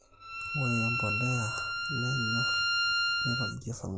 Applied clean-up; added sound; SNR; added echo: none; Bowed string instrument; -3 dB; reverberation time 0.3 s.